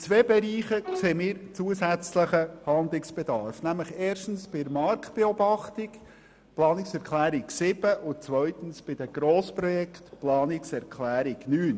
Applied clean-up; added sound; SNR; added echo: none; Bowed string instrument; 10 dB; none.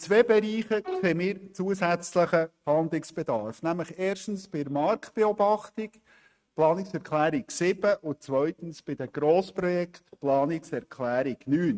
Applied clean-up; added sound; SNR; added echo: neural mask model RNNoise.